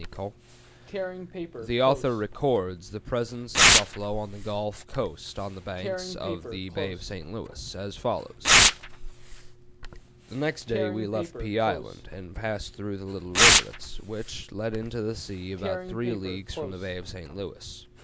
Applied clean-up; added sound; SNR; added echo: none; Tearing; -3 dB; none.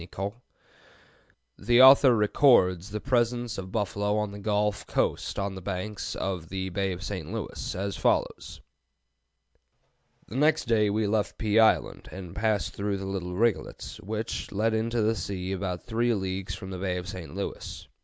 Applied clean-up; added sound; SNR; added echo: none; none; none; none.